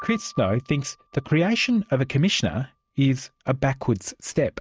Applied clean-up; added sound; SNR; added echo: neural mask model RNNoise.